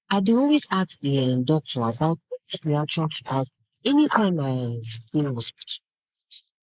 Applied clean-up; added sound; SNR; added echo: neural mask model Resemble Enhance denoiser.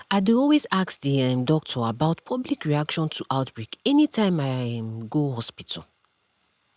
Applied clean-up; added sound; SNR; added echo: none; none; none; none.